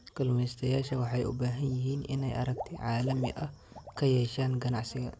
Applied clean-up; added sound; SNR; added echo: none; Water / Liquid; 17 dB; none.